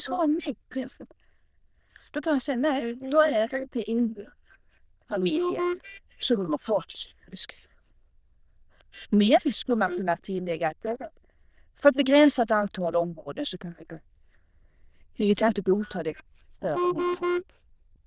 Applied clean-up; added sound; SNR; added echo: neural diffusion model UNIVERSE++.